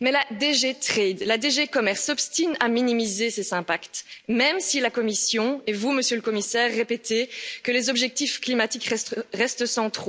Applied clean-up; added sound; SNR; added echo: none; none; none; none.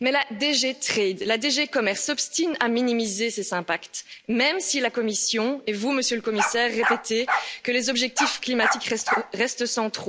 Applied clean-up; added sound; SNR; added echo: none; Bark; 3 dB; none.